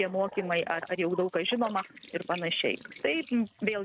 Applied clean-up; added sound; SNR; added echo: neural mask model RNNoise.